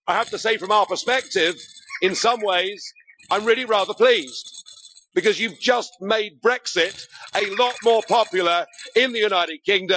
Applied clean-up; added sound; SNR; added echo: classical method Wiener filter.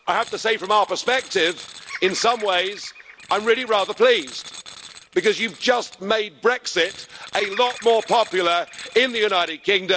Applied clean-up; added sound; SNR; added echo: none; Bird vocalization, bird call, bird song + Tools; 17 dB; none.